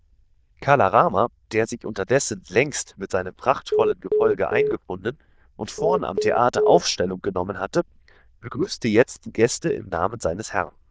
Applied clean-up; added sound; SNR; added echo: neural diffusion model UNIVERSE++.